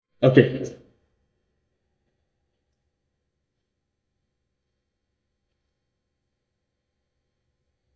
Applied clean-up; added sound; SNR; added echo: neural mask model DeepFilterNet 3.